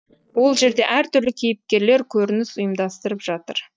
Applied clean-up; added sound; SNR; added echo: neural mask model DeepFilterNet 3.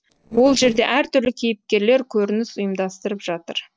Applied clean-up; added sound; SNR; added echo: neural separator model SepFormer DNS4.